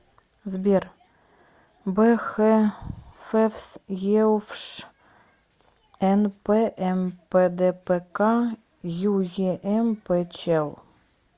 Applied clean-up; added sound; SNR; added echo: none; none; none; none.